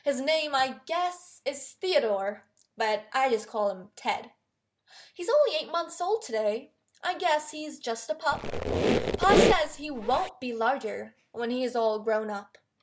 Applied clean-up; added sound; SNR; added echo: none; Squeak; -3 dB; none.